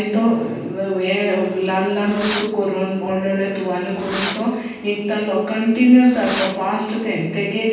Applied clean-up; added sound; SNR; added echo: none; Fireworks; 12 dB; reverberation time 1.2 s.